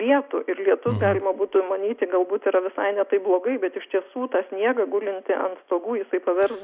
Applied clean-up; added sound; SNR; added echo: none; none; none; none.